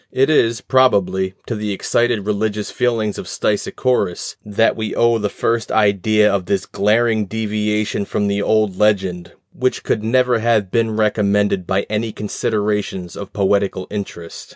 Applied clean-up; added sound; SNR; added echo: none; none; none; none.